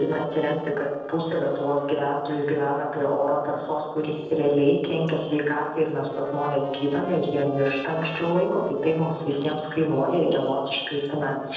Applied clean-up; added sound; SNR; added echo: neural separator model SepFormer DNS4.